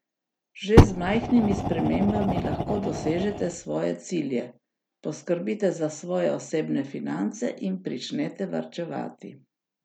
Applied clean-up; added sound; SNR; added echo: none; Fire; -4 dB; none.